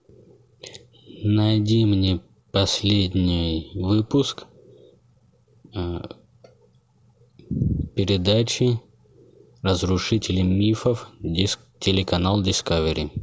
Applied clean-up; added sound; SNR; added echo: none; none; none; none.